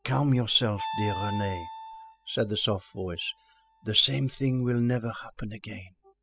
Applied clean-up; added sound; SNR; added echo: classical method spectral subtraction.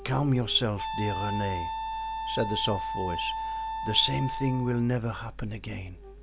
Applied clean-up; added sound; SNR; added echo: none; Wind instrument, woodwind instrument; 5 dB; none.